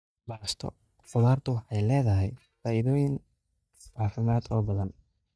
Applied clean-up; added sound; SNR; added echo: neural mask model DeepFilterNet 3.